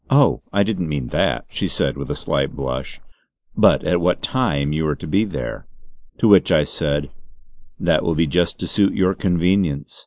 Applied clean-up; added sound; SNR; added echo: neural mask model Resemble Enhance denoiser.